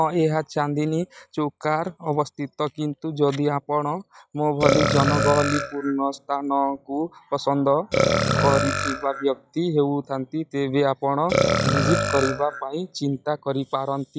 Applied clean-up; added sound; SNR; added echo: classical method log-MMSE.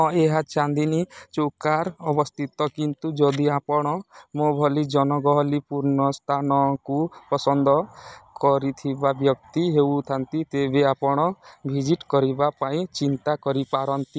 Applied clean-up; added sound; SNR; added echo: none; none; none; none.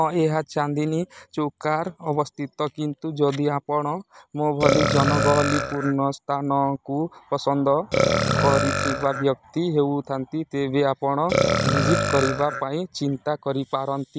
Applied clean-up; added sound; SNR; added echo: none; Burping, eructation; 1 dB; none.